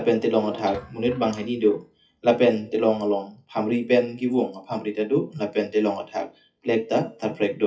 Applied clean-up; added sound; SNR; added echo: classical method WPE with log-MMSE.